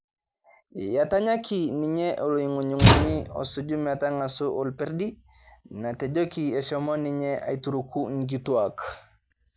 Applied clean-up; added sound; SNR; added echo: none; Slam / Tools; -5 dB; none.